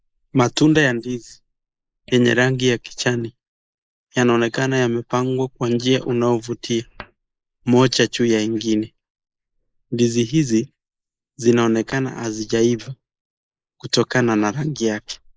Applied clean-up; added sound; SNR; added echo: neural mask model Resemble Enhance denoiser.